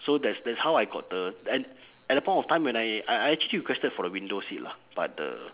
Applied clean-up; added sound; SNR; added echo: none; none; none; none.